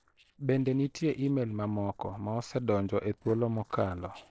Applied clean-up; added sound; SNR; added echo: neural separator model SepFormer DNS4.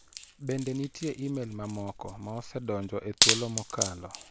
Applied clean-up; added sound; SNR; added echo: none; Wood; -2 dB; none.